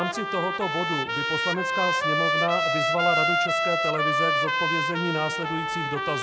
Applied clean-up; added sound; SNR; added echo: none; Trumpet; -5 dB; none.